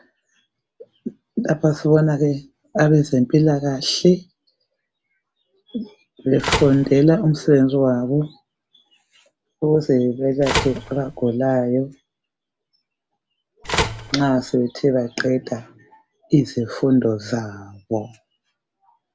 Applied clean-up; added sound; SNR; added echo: none; Telephone; 6 dB; none.